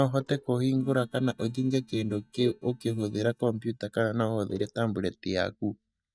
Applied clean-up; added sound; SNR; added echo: neural mask model DeepFilterNet 3.